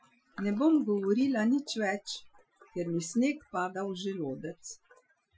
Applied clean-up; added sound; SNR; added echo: classical method Wiener filter.